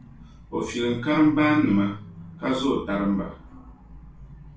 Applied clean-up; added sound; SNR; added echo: none; Engine starting / Car; 16 dB; reverberation time 0.3 s.